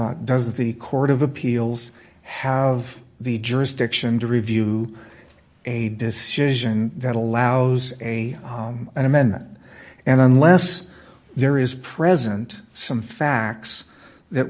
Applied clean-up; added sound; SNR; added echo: none; none; none; none.